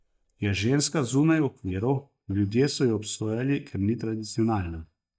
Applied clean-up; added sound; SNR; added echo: neural mask model DeepFilterNet 3.